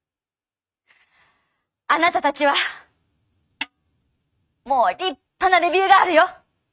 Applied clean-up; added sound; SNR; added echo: neural mask model RNNoise.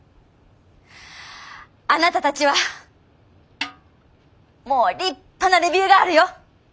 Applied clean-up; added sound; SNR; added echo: none; Snare drum; 13 dB; none.